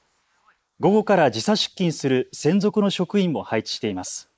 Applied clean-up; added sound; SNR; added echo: neural mask model Resemble Enhance denoiser.